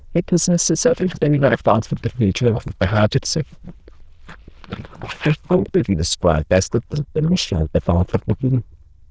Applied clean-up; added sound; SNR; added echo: neural diffusion model UNIVERSE++.